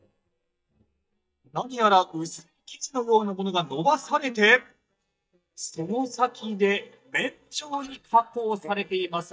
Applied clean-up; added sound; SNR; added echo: neural mask model DeepFilterNet 3.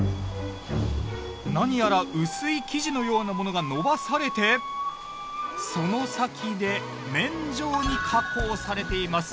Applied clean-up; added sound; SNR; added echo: none; none; none; none.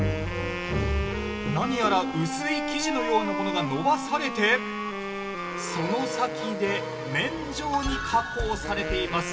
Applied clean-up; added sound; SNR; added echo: none; Wind instrument, woodwind instrument; 6 dB; reverberation time 1.2 s.